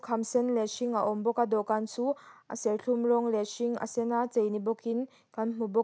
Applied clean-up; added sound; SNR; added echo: none; none; none; none.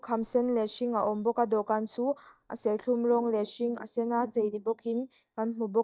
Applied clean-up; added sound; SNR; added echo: neural mask model DeepFilterNet 3.